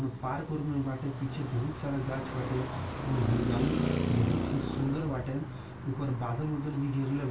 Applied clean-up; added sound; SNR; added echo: none; Traffic noise, roadway noise; 3 dB; reverberation time 0.2 s.